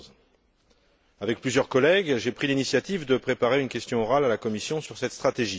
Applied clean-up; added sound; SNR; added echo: none; none; none; none.